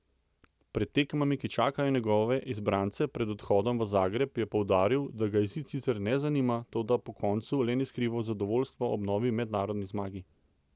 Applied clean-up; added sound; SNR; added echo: none; none; none; none.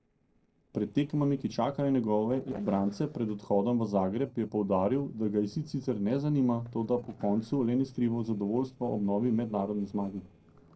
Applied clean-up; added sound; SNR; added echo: neural separator model SepFormer DNS4.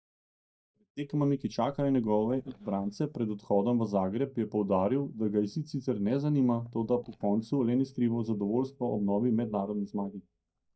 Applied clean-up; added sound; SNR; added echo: neural mask model DeepFilterNet 3.